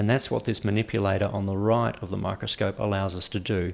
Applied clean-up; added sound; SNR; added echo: none; none; none; none.